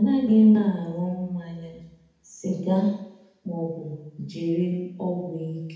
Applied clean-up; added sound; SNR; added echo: none; none; none; reverberation time 0.8 s.